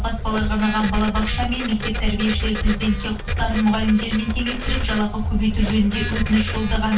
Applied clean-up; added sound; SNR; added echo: none; Printer; 13 dB; reverberation time 0.2 s.